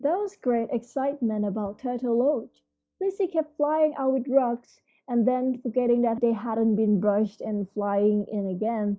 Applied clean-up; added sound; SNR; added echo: neural mask model DeepFilterNet 3.